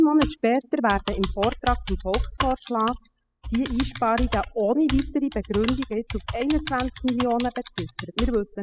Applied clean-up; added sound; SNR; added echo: classical method spectral subtraction.